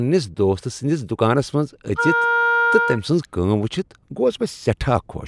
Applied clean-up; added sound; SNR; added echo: none; Wind instrument, woodwind instrument; 0 dB; none.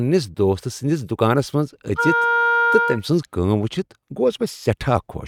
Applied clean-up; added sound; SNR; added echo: neural mask model RNNoise.